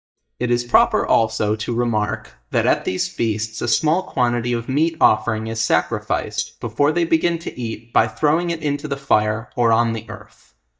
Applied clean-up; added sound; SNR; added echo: neural mask model DeepFilterNet 3.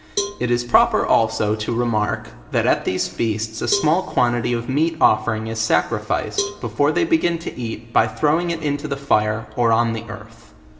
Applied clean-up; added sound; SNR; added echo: none; Cowbell; 14 dB; reverberation time 1.3 s.